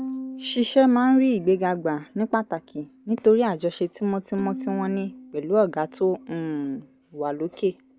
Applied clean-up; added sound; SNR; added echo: none; Bowed string instrument; 17 dB; none.